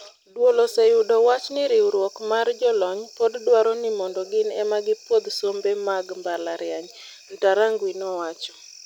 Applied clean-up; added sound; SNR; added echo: none; none; none; none.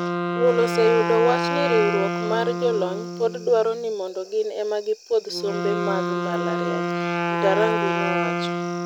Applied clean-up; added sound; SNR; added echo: none; Wind instrument, woodwind instrument; 2 dB; none.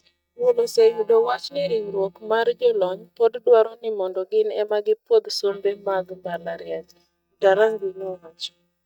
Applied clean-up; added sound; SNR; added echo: neural mask model DeepFilterNet 3.